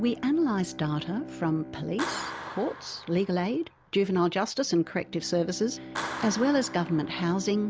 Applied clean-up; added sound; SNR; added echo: none; Bowed string instrument + Clapping; 12 dB; none.